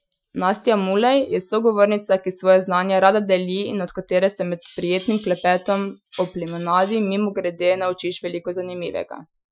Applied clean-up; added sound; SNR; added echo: classical method Wiener filter.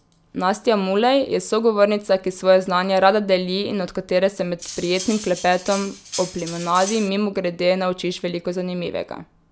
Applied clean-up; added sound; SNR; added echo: none; Cutlery, silverware; 13 dB; none.